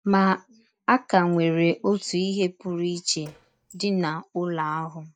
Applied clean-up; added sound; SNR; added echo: neural mask model DeepFilterNet 3.